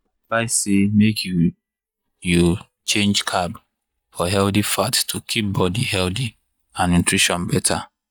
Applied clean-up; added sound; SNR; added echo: neural mask model DeepFilterNet 3.